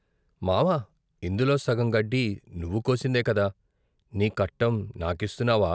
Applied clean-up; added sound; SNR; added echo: none; none; none; none.